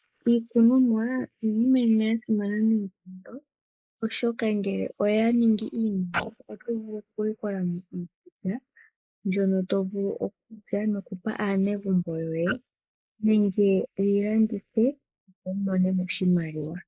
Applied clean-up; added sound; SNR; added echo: neural mask model Resemble Enhance denoiser.